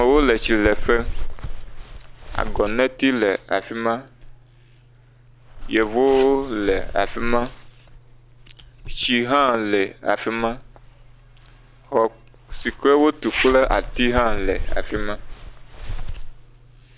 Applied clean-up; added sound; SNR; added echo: none; Zipper (clothing); 6 dB; none.